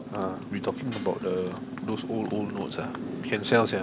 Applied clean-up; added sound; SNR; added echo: none; Motorcycle; 7 dB; none.